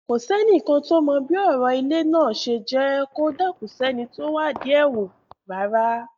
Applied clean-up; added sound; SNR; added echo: neural mask model DeepFilterNet 3.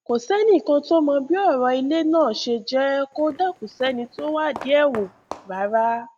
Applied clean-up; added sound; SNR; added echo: none; Walk, footsteps; 19 dB; none.